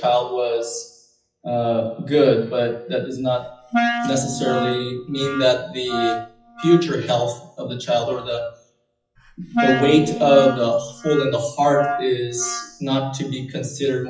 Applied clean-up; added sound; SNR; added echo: classical method WPE with log-MMSE.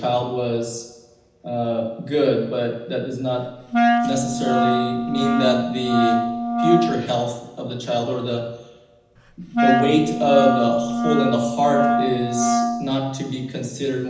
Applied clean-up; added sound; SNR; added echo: none; Wind instrument, woodwind instrument; -2 dB; reverberation time 0.9 s.